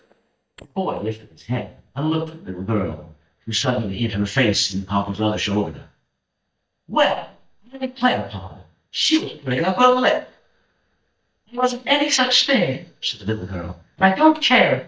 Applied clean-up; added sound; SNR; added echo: neural mask model DeepFilterNet 3.